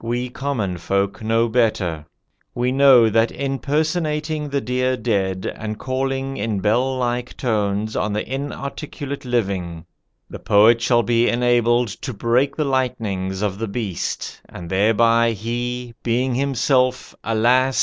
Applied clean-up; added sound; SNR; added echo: none; none; none; none.